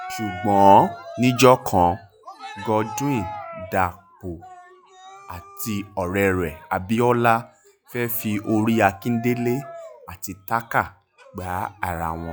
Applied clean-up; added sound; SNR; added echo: classical method log-MMSE.